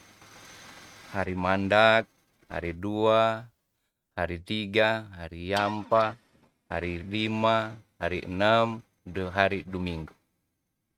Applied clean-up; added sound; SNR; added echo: neural mask model RNNoise.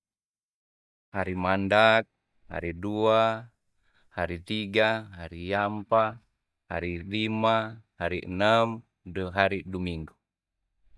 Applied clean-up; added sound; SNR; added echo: neural mask model DeepFilterNet 3.